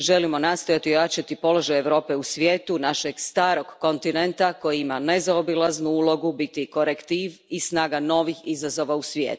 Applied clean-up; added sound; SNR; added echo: none; none; none; none.